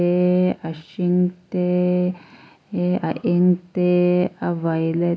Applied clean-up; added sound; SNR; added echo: none; none; none; none.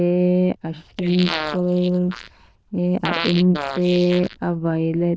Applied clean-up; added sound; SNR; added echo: neural diffusion model UNIVERSE++.